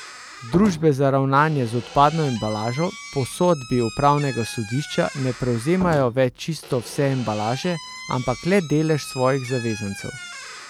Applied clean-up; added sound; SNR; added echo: none; Squeak / Slam; 15 dB; none.